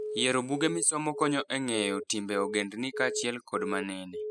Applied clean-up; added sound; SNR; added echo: classical method spectral subtraction.